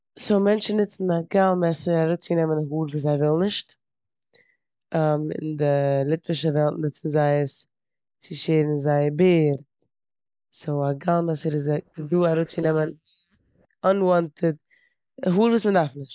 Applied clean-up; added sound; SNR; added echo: neural mask model Resemble Enhance denoiser.